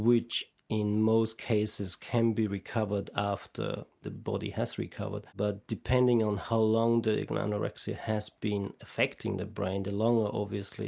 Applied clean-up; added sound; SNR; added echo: none; none; none; none.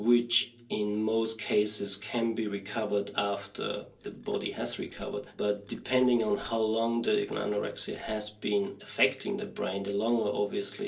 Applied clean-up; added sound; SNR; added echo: neural separator model SepFormer DNS4.